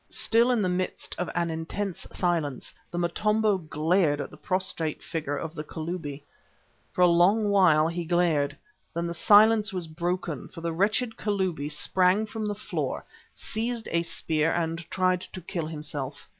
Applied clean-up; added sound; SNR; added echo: none; none; none; none.